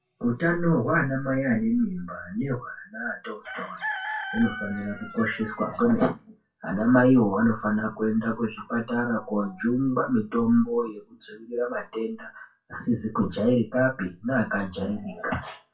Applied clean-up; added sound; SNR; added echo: classical method WPE with log-MMSE.